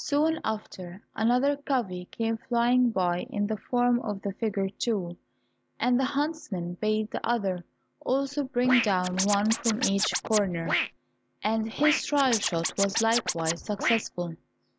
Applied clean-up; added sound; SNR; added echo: none; Scratching (performance technique); 4 dB; none.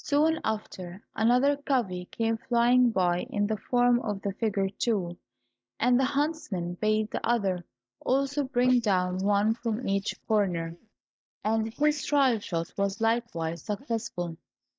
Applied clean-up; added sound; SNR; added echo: neural mask model DeepFilterNet 3.